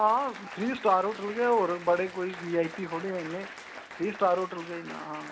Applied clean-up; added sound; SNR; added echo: none; Applause; 15 dB; none.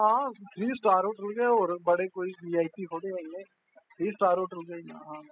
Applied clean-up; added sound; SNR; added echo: classical method spectral subtraction.